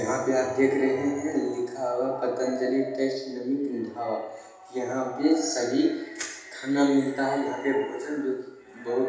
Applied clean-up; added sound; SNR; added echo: none; none; none; reverberation time 0.8 s.